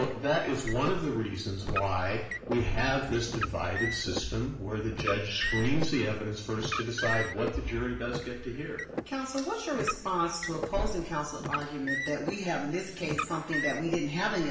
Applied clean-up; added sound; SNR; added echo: none; Car; 7 dB; reverberation time 0.7 s.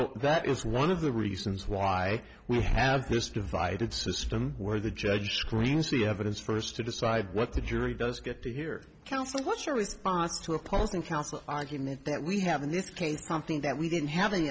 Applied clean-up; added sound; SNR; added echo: none; none; none; none.